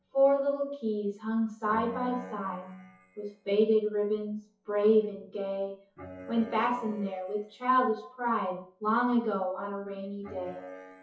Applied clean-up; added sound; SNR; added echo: classical method WPE with log-MMSE.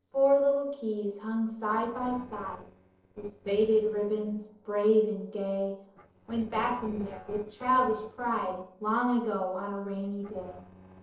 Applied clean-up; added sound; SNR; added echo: neural separator model SepFormer DNS4.